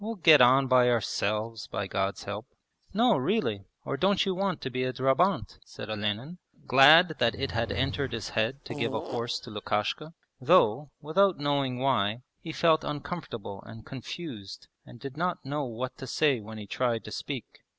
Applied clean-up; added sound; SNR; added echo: none; Fart / Drawer open or close; 11 dB; none.